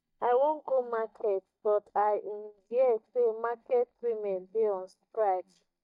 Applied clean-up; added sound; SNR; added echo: neural mask model DeepFilterNet 3.